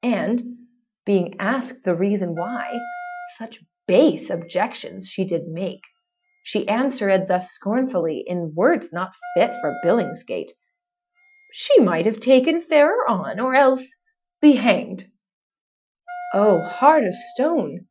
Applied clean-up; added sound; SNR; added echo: classical method Wiener filter.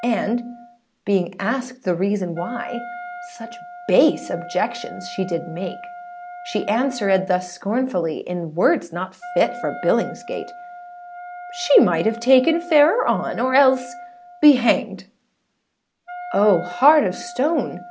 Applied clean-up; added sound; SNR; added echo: none; Wind instrument, woodwind instrument; 15 dB; none.